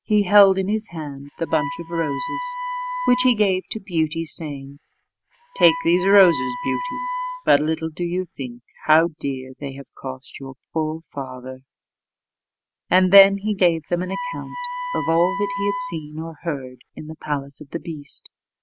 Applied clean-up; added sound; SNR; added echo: none; Wind instrument, woodwind instrument; 8 dB; none.